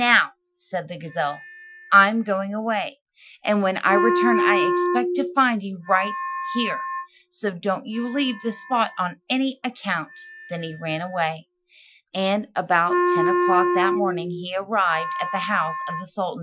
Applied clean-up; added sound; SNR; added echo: classical method Wiener filter.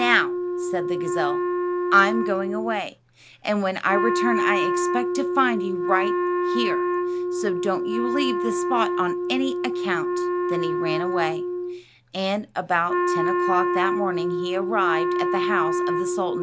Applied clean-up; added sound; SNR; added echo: none; Wind instrument, woodwind instrument; -2 dB; none.